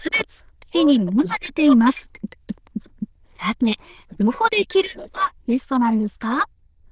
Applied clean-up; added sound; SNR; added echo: neural diffusion model UNIVERSE++.